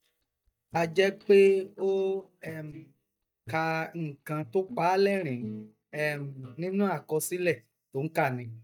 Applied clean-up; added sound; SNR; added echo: neural mask model DeepFilterNet 3.